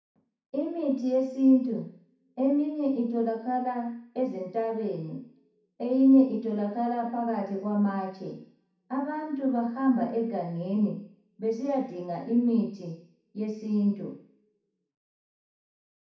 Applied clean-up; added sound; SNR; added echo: none; none; none; reverberation time 0.6 s.